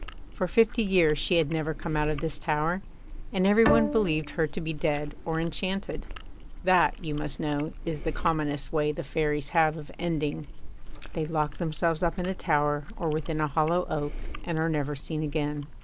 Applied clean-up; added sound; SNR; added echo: none; Chewing, mastication + Bowed string instrument; 7 dB; none.